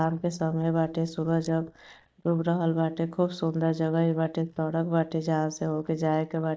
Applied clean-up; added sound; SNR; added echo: neural mask model DeepFilterNet 3.